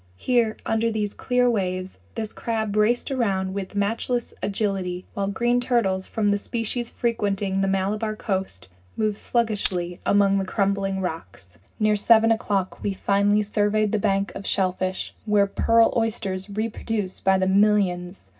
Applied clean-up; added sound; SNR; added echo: none; Glass; 12 dB; reverberation time 0.4 s.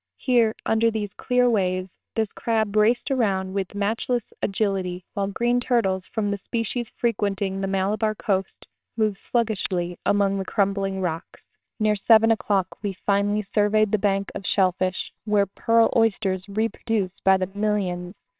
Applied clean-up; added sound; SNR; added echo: neural separator model SepFormer WHAMR!.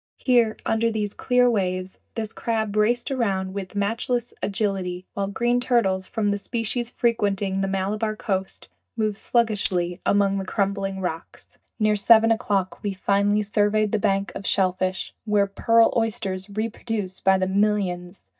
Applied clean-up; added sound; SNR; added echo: neural mask model DeepFilterNet 3.